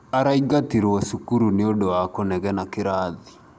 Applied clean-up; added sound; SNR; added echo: none; none; none; none.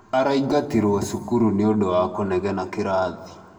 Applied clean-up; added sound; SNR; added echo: none; none; none; reverberation time 0.9 s.